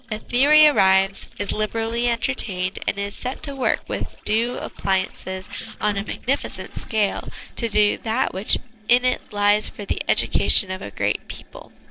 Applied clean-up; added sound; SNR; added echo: neural separator model SepFormer DNS4.